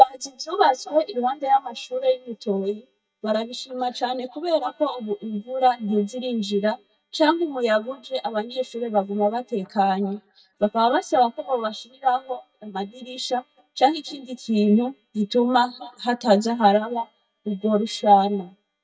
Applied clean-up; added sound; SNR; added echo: neural mask model DeepFilterNet 3.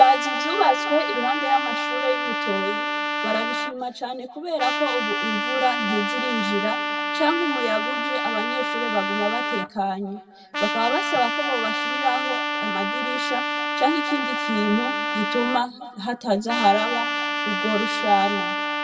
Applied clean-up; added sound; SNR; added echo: none; Trumpet; 1 dB; reverberation time 1.5 s.